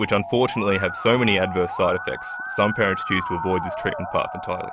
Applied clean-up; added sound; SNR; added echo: none; Musical instrument; 8 dB; none.